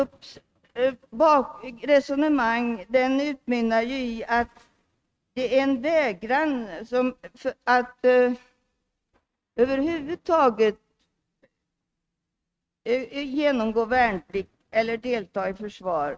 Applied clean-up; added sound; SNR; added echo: neural mask model RNNoise.